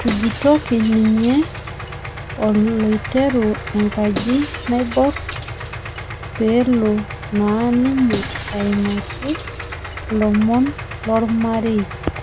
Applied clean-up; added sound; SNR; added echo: none; Shatter + Idling; 10 dB; none.